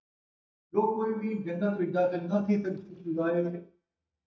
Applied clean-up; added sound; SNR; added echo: neural mask model DeepFilterNet 3.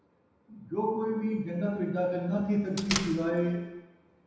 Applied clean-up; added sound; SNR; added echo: none; Door; 8 dB; reverberation time 1.0 s.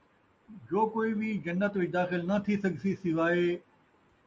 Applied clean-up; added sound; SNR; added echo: none; none; none; none.